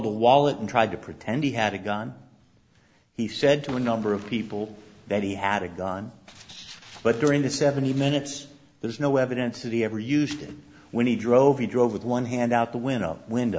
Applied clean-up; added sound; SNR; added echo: none; none; none; none.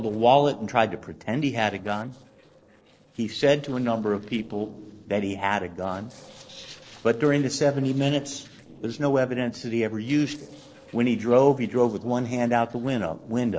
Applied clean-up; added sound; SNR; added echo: neural separator model SepFormer DNS4.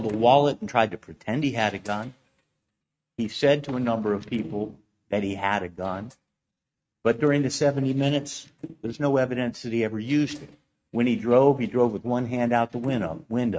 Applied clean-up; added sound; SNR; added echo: neural mask model RNNoise.